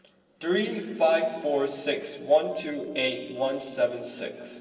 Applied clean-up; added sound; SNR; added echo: neural separator model SepFormer DNS4.